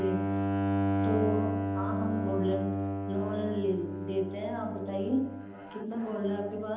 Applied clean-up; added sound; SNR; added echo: none; Bowed string instrument; -1 dB; reverberation time 0.9 s.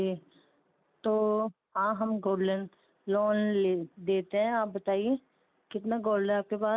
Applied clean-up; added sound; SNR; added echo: none; none; none; none.